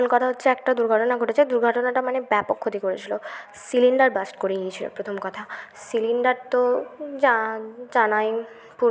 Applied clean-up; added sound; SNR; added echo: none; none; none; none.